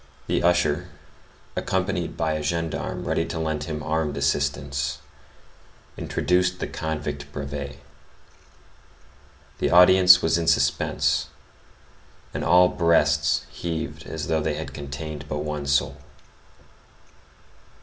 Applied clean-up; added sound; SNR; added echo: none; none; none; none.